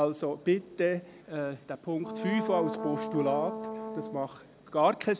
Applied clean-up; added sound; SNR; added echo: none; Brass instrument; 5 dB; none.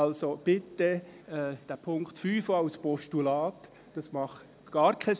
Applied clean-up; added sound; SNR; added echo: none; none; none; none.